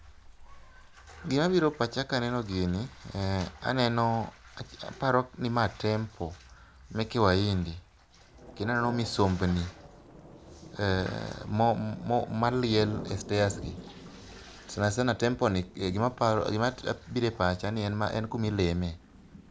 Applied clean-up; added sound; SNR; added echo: none; Thunder / Rain; 19 dB; none.